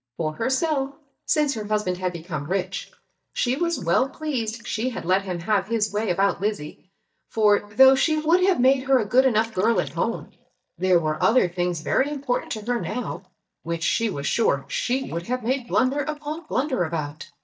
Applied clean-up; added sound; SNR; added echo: neural mask model DeepFilterNet 3.